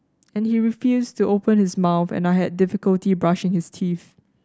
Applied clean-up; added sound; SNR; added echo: none; none; none; none.